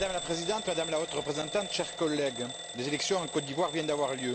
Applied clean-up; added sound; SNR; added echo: none; Alarm / Bell; 8 dB; none.